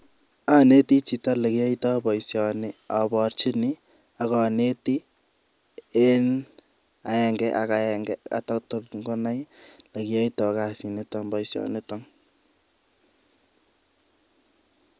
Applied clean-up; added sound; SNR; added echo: none; none; none; none.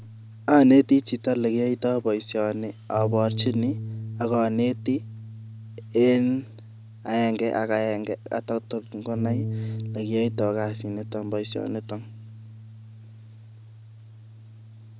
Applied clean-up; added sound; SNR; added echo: none; Bass guitar; 10 dB; none.